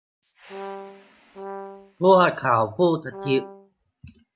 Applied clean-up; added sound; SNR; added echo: none; Brass instrument; 14 dB; none.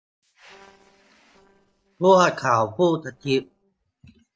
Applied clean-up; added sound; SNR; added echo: neural separator model SepFormer DNS4.